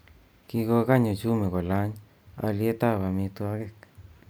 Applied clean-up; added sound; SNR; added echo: none; none; none; none.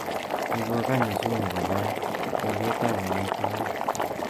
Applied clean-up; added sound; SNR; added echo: none; Boiling; -3 dB; none.